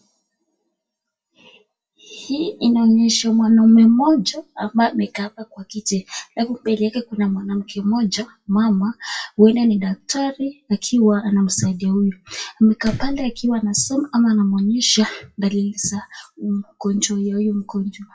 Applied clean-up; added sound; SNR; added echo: classical method WPE with log-MMSE.